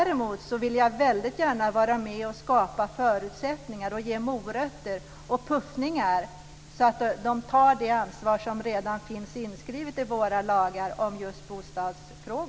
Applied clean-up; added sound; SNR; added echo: none; none; none; none.